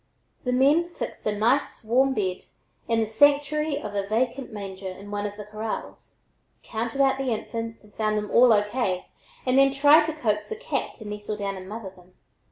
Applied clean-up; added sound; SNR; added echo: none; none; none; none.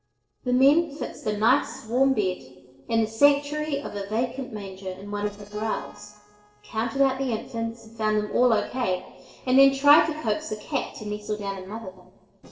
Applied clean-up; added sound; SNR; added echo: neural separator model SepFormer DNS4.